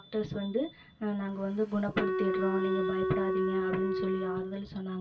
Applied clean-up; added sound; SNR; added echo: none; Wind instrument, woodwind instrument; -1 dB; reverberation time 0.2 s.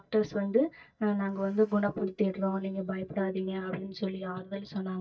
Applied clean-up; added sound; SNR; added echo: neural mask model DeepFilterNet 3.